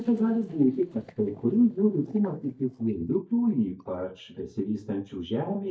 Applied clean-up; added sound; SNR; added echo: neural mask model DeepFilterNet 3.